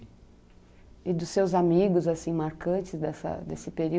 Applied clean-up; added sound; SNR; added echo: none; none; none; none.